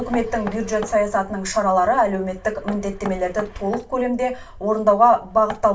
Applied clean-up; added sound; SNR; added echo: none; Knock; 18 dB; reverberation time 0.2 s.